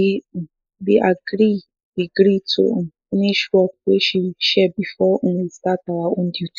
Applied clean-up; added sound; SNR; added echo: neural mask model Resemble Enhance denoiser.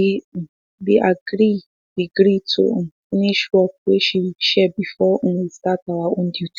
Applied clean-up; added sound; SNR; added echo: none; none; none; none.